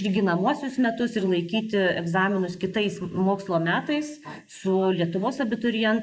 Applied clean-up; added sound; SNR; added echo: neural mask model Resemble Enhance denoiser.